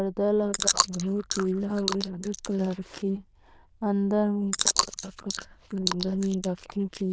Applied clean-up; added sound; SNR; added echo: neural diffusion model UNIVERSE++.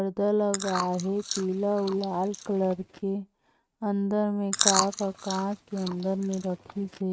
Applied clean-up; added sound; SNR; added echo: neural mask model RNNoise.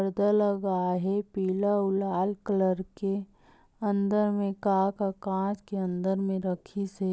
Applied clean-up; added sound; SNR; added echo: none; none; none; none.